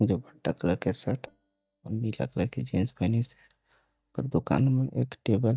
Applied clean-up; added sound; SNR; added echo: neural mask model DeepFilterNet 3.